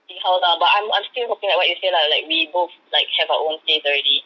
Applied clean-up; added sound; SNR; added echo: none; none; none; none.